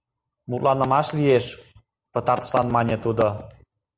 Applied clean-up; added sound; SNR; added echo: none; none; none; none.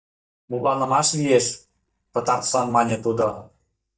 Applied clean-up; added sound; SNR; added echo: neural mask model DeepFilterNet 3.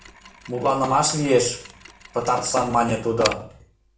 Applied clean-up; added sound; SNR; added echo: none; Mechanisms; 16 dB; reverberation time 0.4 s.